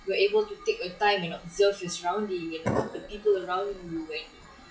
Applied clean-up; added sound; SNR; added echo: classical method WPE with log-MMSE.